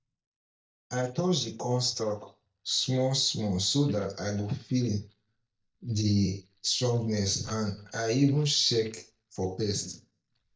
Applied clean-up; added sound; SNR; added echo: neural mask model DeepFilterNet 3.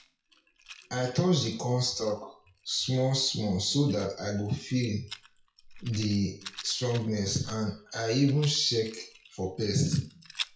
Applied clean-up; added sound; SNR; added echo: classical method WPE with log-MMSE.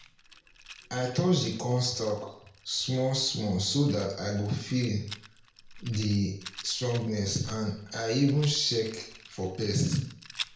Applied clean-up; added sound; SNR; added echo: none; Rattle; 18 dB; reverberation time 0.5 s.